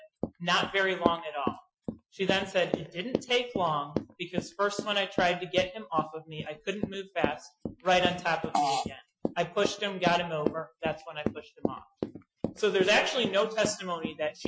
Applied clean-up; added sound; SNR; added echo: classical method Wiener filter.